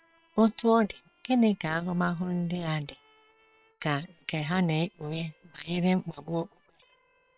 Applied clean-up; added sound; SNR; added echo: neural separator model SepFormer WHAM!.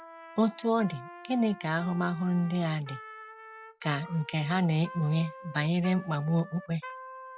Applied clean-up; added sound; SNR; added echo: none; Trumpet; 16 dB; none.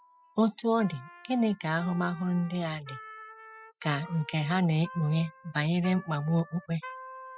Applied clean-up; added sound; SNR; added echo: classical method spectral subtraction.